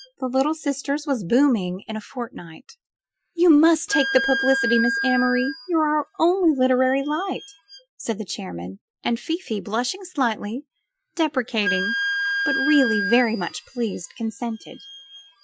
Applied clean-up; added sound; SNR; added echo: classical method Wiener filter.